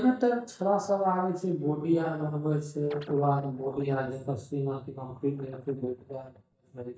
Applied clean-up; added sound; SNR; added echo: neural mask model DeepFilterNet 3.